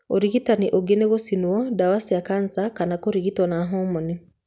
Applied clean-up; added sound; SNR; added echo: none; none; none; none.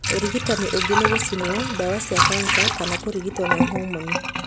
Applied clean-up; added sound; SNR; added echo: none; Sink (filling or washing) / Water; -3 dB; none.